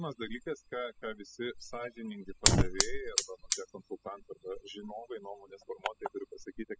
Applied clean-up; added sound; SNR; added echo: classical method spectral subtraction.